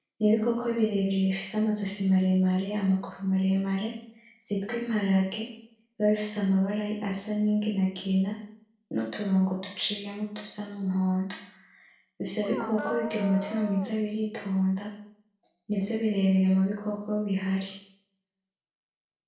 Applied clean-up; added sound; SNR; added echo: neural separator model SepFormer DNS4.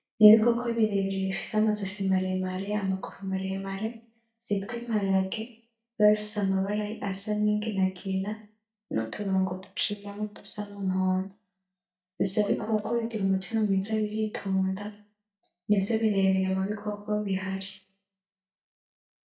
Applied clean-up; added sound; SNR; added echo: neural mask model DeepFilterNet 3.